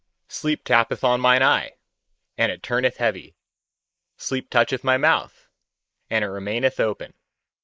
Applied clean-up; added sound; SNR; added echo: neural mask model Resemble Enhance denoiser.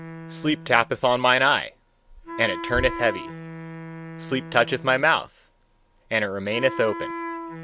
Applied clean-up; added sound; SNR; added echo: none; Wind instrument, woodwind instrument; 12 dB; none.